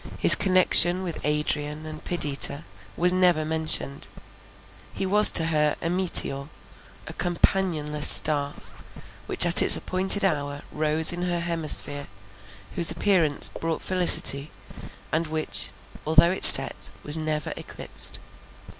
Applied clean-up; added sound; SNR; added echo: none; Zipper (clothing); 15 dB; none.